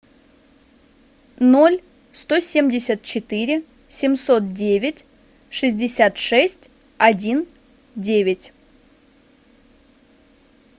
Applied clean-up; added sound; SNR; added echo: none; none; none; none.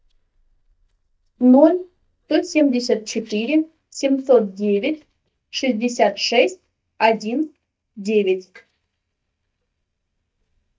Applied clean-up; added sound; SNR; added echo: neural mask model DeepFilterNet 3.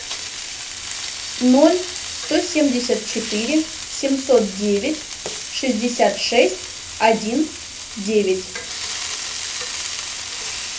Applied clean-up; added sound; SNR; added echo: none; Frying (food); 8 dB; reverberation time 0.3 s.